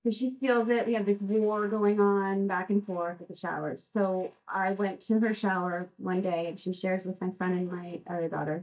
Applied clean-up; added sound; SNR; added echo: neural mask model DeepFilterNet 3.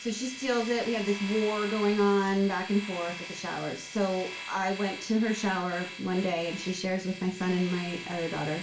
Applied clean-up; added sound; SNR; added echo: none; Domestic sounds, home sounds; 12 dB; reverberation time 0.3 s.